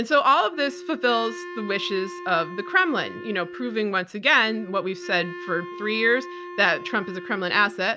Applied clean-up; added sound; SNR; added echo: none; Wind instrument, woodwind instrument; 13 dB; none.